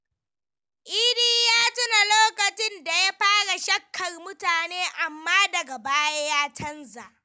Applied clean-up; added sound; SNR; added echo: none; none; none; none.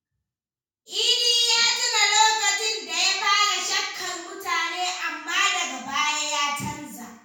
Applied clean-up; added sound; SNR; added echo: none; none; none; reverberation time 0.6 s.